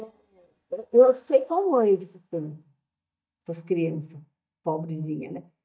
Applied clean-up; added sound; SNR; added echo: neural mask model DeepFilterNet 3.